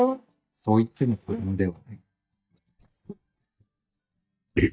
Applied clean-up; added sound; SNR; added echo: neural mask model DeepFilterNet 3.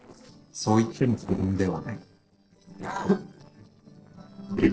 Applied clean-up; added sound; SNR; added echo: neural separator model SepFormer DNS4.